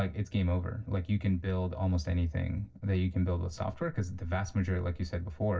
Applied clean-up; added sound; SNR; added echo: neural separator model SepFormer DNS4.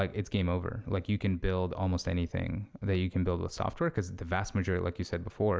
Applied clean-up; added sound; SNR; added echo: none; none; none; none.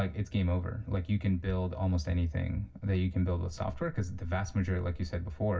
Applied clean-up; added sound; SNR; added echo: none; Thunder; 18 dB; reverberation time 0.4 s.